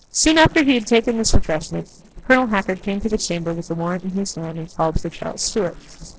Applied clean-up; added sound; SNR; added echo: neural separator model SepFormer DNS4.